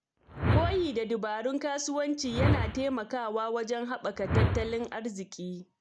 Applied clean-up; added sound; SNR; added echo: none; Whoosh, swoosh, swish; 0 dB; none.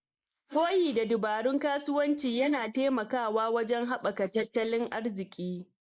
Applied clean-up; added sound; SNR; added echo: neural mask model Resemble Enhance denoiser.